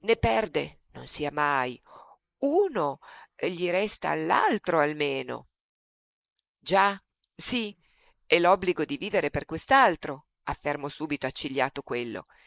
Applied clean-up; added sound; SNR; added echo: neural mask model Resemble Enhance denoiser.